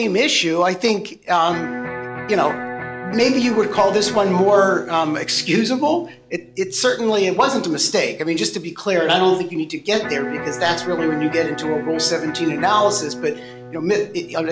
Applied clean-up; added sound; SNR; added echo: none; Electric guitar; 13 dB; none.